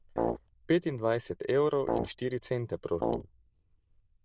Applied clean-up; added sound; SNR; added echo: neural diffusion model UNIVERSE++.